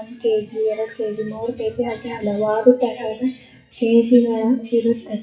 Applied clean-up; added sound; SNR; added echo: classical method WPE with log-MMSE.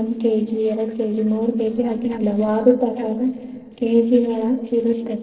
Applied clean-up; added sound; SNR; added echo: neural separator model SepFormer DNS4.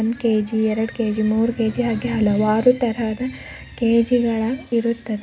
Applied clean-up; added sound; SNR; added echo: none; none; none; none.